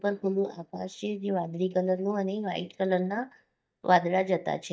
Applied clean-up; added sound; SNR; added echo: neural mask model DeepFilterNet 3.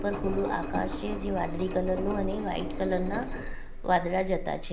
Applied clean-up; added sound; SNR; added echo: none; Engine; 3 dB; none.